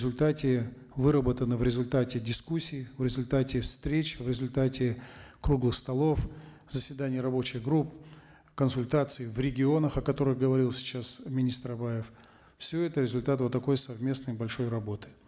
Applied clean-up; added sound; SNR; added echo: none; none; none; none.